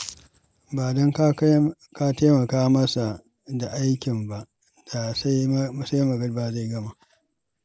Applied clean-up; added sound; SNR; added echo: none; none; none; none.